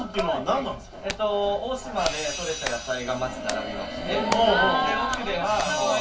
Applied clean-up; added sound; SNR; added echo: none; Hands; 12 dB; reverberation time 0.1 s.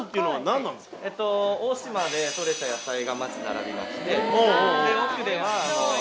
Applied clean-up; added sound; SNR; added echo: none; none; none; none.